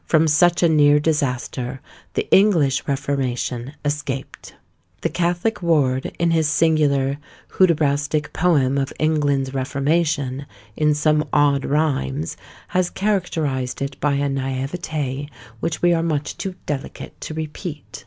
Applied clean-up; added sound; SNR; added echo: none; none; none; none.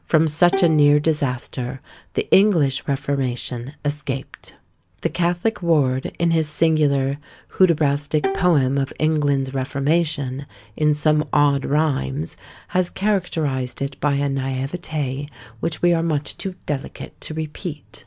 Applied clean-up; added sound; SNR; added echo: none; Bowed string instrument; 10 dB; none.